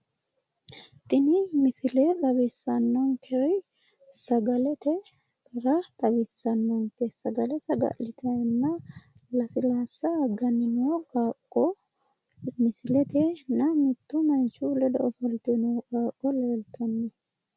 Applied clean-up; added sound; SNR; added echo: none; none; none; none.